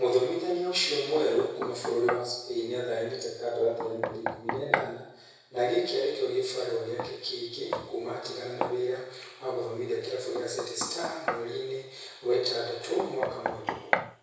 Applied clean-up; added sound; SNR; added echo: none; Knock; 7 dB; reverberation time 1.0 s.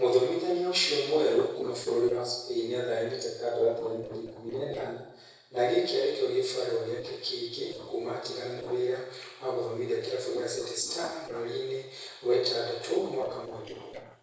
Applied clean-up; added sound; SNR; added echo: neural separator model SepFormer DNS4.